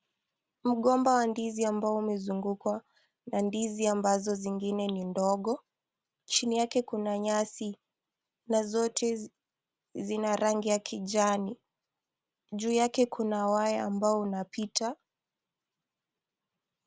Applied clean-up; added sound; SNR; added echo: none; none; none; none.